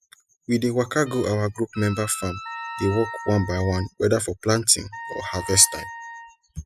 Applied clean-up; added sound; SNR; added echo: classical method spectral subtraction.